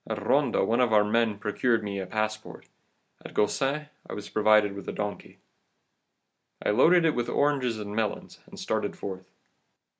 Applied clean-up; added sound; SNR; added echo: none; none; none; none.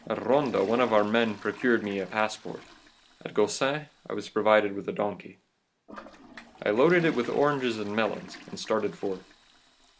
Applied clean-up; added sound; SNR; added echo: none; Toilet flush; 20 dB; none.